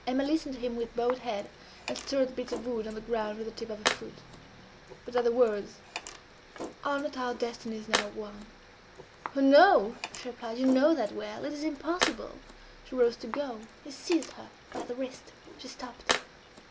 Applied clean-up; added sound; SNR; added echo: none; Tools; 9 dB; none.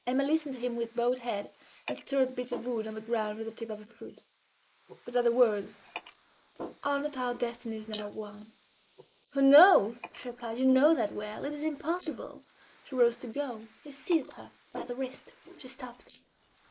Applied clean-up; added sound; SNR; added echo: neural mask model Resemble Enhance denoiser.